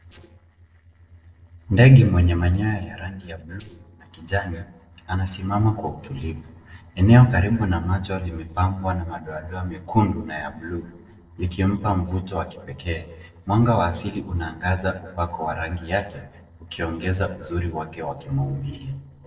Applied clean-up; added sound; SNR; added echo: neural separator model SepFormer DNS4.